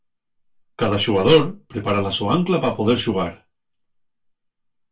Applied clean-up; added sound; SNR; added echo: none; none; none; reverberation time 0.2 s.